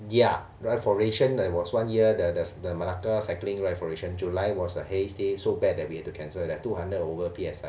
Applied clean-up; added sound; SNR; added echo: none; none; none; none.